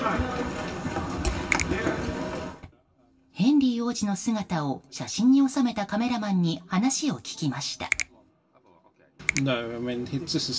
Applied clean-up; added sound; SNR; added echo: none; Finger snapping; 8 dB; reverberation time 0.2 s.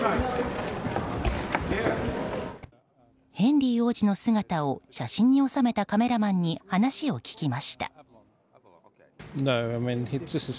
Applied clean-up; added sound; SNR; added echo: none; none; none; none.